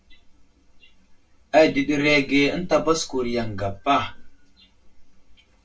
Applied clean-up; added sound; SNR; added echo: none; none; none; reverberation time 0.1 s.